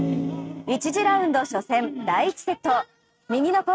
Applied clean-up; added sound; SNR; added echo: neural mask model RNNoise.